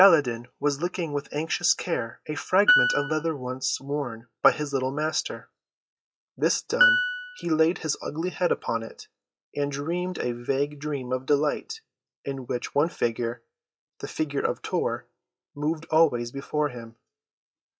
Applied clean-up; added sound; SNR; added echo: classical method log-MMSE.